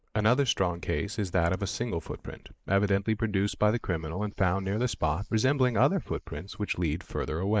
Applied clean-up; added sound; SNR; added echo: neural mask model Resemble Enhance denoiser.